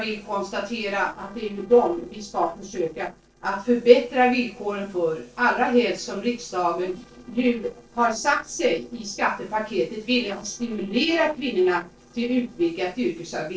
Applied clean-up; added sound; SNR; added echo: neural separator model SepFormer DNS4.